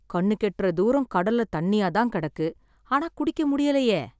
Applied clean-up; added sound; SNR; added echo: none; none; none; none.